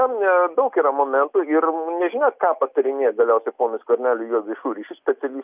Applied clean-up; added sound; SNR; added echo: none; none; none; none.